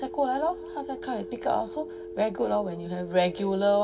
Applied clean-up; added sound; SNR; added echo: none; Telephone; 12 dB; reverberation time 2.8 s.